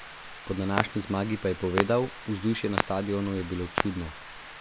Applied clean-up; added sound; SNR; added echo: none; Clock; 5 dB; none.